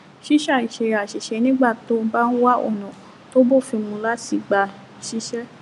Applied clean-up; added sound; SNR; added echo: none; none; none; none.